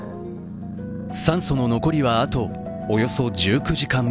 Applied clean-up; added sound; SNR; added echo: none; Growling; 10 dB; none.